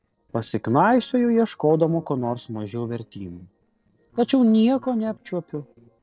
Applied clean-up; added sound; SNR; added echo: neural separator model SepFormer DNS4.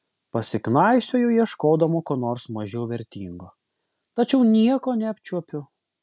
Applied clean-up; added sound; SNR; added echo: none; none; none; none.